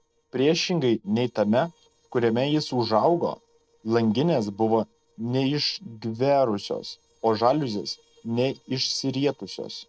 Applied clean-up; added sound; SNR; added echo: neural separator model SepFormer DNS4.